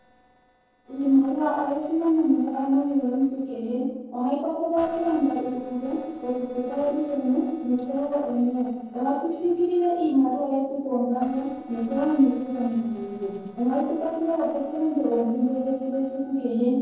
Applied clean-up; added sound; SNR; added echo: neural separator model SepFormer DNS4.